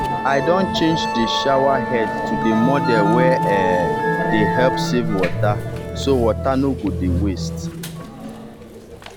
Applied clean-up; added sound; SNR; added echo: none; Musical instrument; 1 dB; none.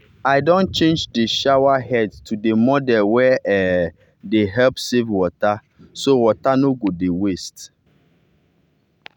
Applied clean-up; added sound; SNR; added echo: none; none; none; none.